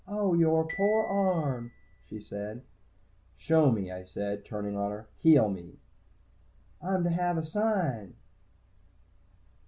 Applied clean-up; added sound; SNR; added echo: none; Glockenspiel; 18 dB; none.